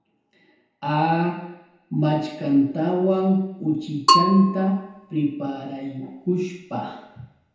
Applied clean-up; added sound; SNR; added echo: none; Bell / Percussion; 2 dB; reverberation time 1.0 s.